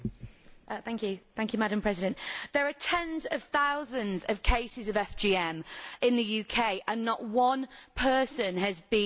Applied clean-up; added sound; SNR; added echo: none; none; none; none.